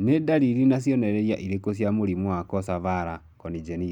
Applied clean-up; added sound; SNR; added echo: none; none; none; none.